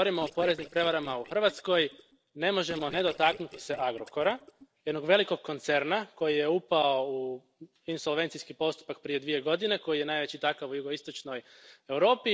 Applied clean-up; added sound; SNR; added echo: neural separator model SepFormer DNS4.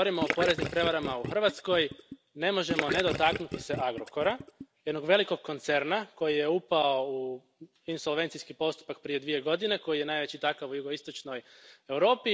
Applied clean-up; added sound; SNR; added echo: none; Gurgling / Liquid; 6 dB; none.